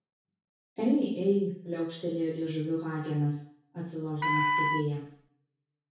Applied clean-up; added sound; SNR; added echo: none; Wind instrument, woodwind instrument; -2 dB; reverberation time 0.6 s.